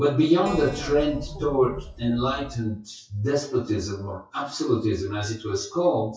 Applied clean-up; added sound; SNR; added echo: classical method WPE with log-MMSE.